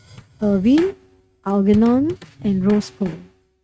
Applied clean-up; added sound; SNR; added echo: neural mask model RNNoise.